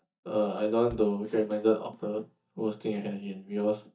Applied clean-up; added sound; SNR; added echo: neural mask model DeepFilterNet 3.